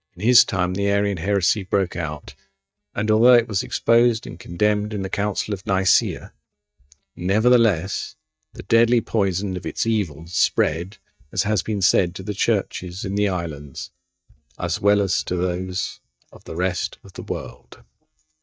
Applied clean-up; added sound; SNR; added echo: neural mask model DeepFilterNet 3.